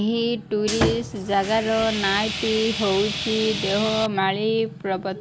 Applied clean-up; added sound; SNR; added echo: none; Sawing; 5 dB; none.